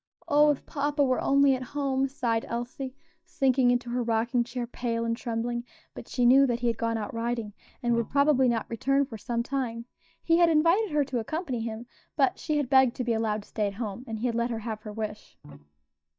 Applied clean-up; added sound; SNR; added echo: neural mask model DeepFilterNet 3.